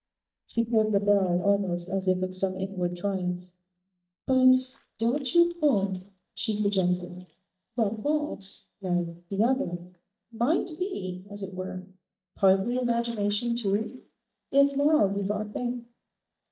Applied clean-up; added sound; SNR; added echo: neural mask model DeepFilterNet 3.